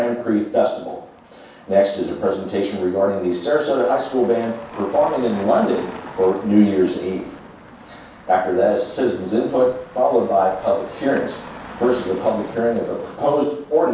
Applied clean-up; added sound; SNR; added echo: none; Motor vehicle (road); 19 dB; reverberation time 0.7 s.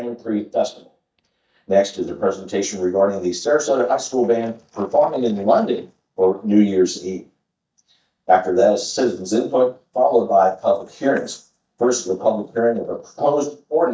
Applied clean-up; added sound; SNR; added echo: neural mask model DeepFilterNet 3.